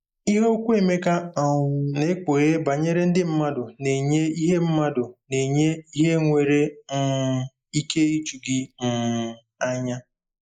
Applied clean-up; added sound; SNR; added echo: neural mask model Resemble Enhance denoiser.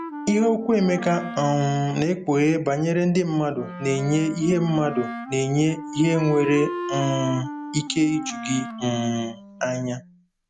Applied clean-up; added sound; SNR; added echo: none; Wind instrument, woodwind instrument; 11 dB; none.